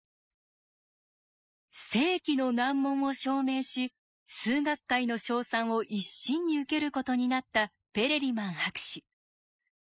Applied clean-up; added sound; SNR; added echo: neural mask model Resemble Enhance denoiser.